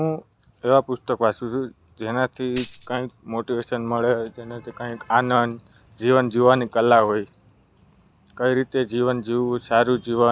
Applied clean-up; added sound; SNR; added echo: none; Tambourine; -1 dB; none.